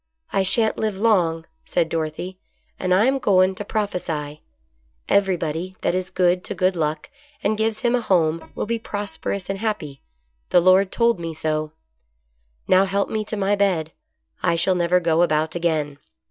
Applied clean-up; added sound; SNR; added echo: neural mask model DeepFilterNet 3.